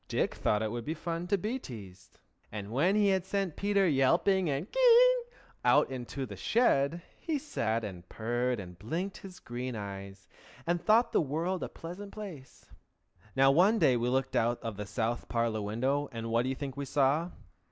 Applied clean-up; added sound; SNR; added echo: none; none; none; none.